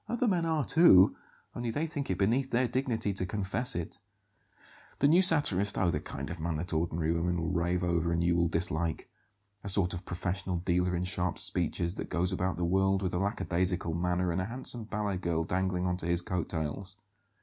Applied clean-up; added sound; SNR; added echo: none; none; none; none.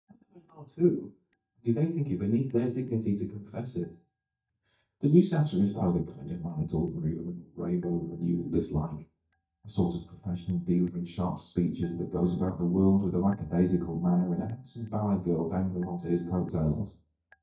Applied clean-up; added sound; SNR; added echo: neural mask model DeepFilterNet 3.